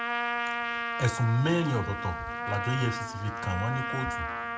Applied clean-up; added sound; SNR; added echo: none; Trumpet; 3 dB; reverberation time 1.2 s.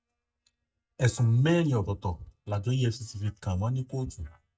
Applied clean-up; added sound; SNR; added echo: neural mask model DeepFilterNet 3.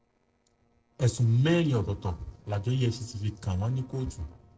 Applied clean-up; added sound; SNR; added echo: neural separator model SepFormer DNS4.